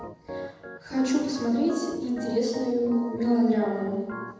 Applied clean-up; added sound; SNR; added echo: none; Organ; 14 dB; reverberation time 1.0 s.